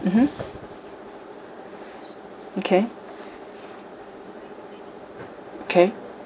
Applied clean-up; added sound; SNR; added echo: none; none; none; none.